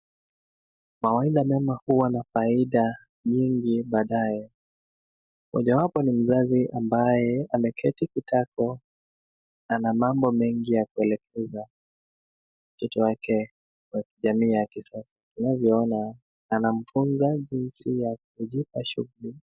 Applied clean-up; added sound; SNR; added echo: none; none; none; none.